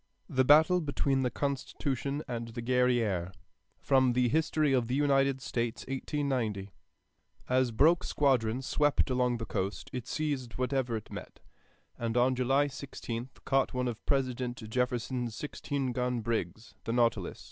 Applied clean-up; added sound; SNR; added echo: none; none; none; none.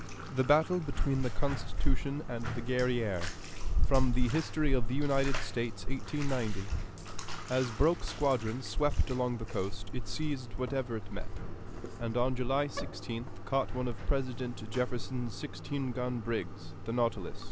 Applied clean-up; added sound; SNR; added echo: none; Bathtub (filling or washing); -1 dB; none.